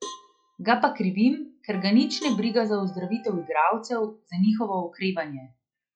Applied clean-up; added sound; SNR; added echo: classical method log-MMSE.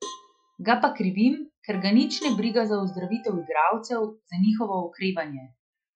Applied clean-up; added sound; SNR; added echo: classical method Wiener filter.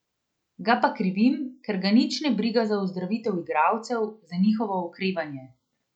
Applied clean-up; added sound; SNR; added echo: none; none; none; none.